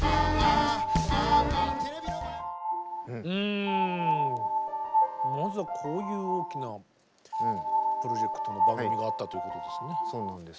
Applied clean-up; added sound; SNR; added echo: none; Piano; -3 dB; none.